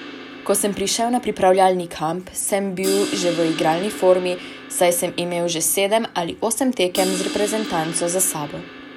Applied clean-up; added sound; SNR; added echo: none; Crash cymbal; 12 dB; none.